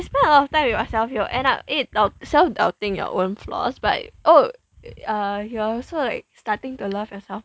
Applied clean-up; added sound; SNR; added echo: none; none; none; none.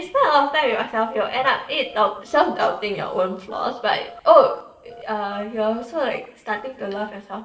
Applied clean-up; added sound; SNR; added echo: neural separator model SepFormer DNS4.